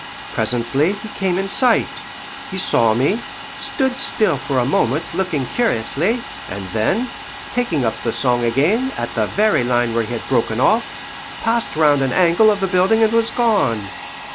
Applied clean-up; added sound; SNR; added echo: none; Domestic sounds, home sounds; 13 dB; none.